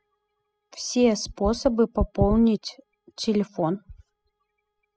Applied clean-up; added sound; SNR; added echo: classical method spectral subtraction.